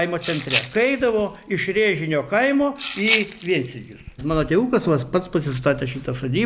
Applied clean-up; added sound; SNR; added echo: none; Rattle (instrument); 10 dB; none.